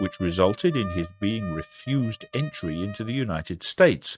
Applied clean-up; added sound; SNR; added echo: neural mask model RNNoise.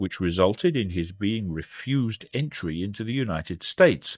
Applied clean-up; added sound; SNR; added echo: neural mask model DeepFilterNet 3.